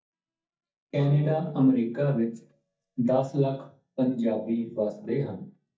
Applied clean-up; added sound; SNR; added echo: neural mask model DeepFilterNet 3.